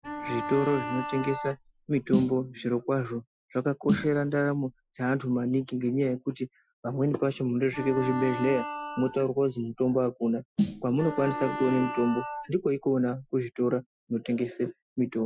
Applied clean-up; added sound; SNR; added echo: classical method Wiener filter.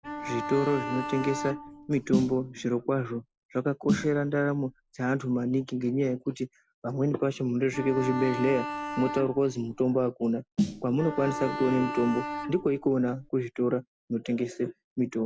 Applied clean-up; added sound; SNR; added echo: none; Snare drum + Bowed string instrument; 7 dB; none.